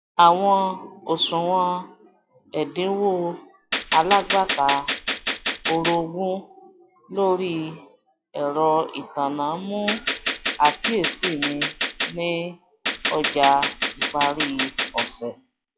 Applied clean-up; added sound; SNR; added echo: classical method log-MMSE.